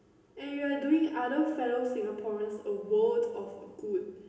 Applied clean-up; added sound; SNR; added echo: none; none; none; reverberation time 1.3 s.